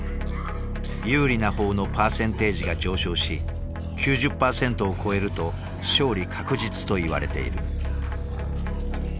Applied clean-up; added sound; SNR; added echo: none; Cough; 19 dB; none.